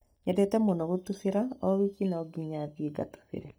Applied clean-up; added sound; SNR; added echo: neural mask model DeepFilterNet 3.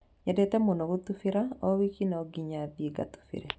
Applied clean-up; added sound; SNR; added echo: none; none; none; none.